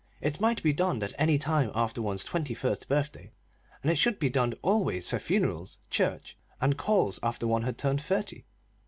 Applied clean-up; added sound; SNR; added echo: none; none; none; none.